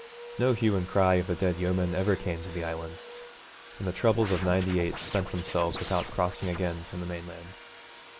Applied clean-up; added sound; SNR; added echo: none; Scratching (performance technique) + Domestic sounds, home sounds; 13 dB; none.